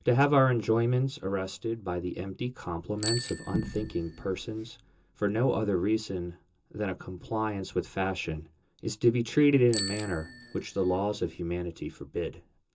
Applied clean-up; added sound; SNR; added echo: none; Bicycle bell; 16 dB; reverberation time 0.2 s.